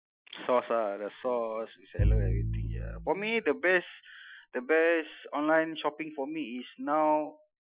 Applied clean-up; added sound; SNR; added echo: classical method Wiener filter.